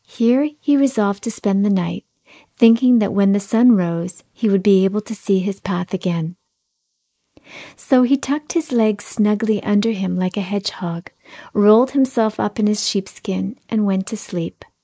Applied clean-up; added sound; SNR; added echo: neural mask model Resemble Enhance denoiser.